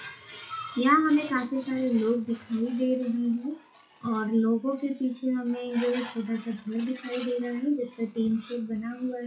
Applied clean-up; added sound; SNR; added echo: classical method WPE with log-MMSE.